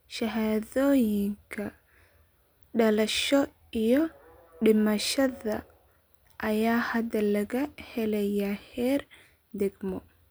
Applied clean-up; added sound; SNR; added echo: none; none; none; none.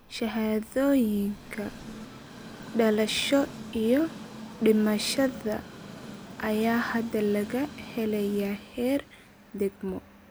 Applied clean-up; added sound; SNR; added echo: none; Train; 15 dB; none.